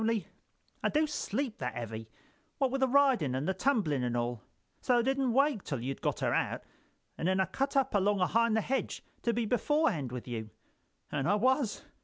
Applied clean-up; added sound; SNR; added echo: none; none; none; none.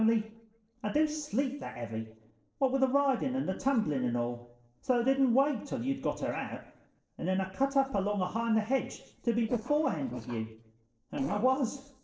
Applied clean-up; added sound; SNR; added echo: neural separator model SepFormer DNS4.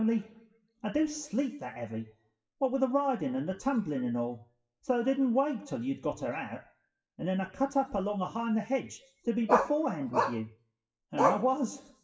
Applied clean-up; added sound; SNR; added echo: classical method WPE with log-MMSE.